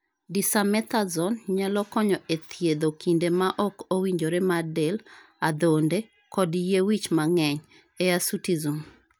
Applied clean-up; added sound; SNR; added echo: none; none; none; none.